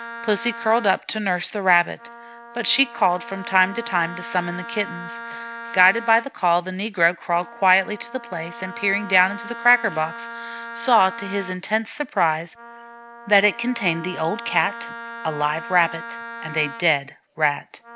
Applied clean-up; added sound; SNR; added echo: none; Wind instrument, woodwind instrument; 14 dB; none.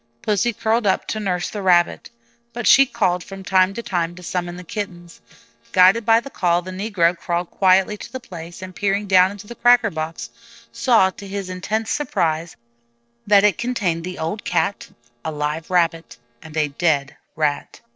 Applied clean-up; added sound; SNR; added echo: neural separator model SepFormer DNS4.